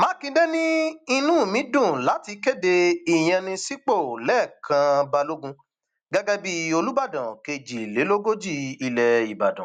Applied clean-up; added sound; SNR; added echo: none; none; none; none.